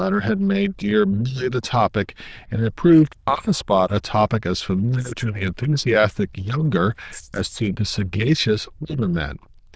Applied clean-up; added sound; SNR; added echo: neural diffusion model UNIVERSE++.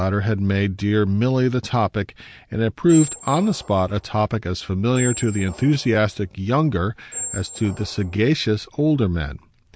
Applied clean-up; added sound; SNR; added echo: none; Squeak; 14 dB; none.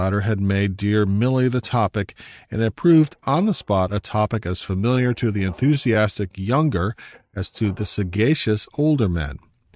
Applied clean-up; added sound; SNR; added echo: neural mask model RNNoise.